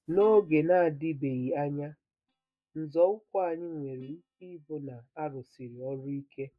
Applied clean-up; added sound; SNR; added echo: neural mask model DeepFilterNet 3.